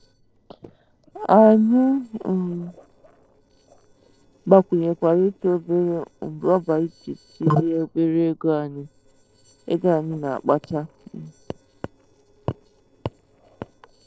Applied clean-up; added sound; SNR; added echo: neural separator model SepFormer DNS4.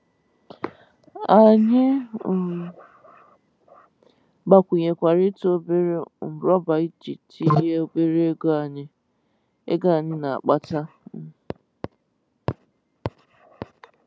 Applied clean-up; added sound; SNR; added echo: none; none; none; none.